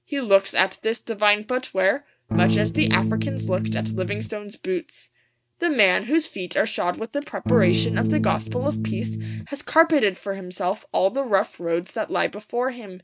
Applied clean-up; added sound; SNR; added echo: neural mask model RNNoise.